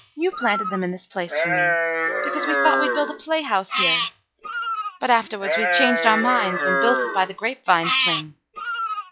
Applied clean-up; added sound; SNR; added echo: classical method log-MMSE.